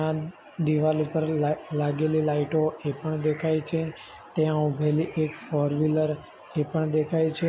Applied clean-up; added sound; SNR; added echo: none; none; none; none.